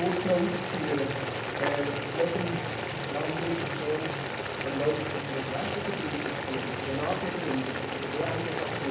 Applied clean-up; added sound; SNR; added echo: none; Boiling; 0 dB; reverberation time 0.7 s.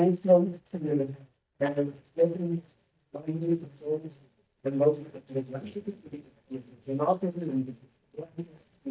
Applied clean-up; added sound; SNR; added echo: neural mask model DeepFilterNet 3.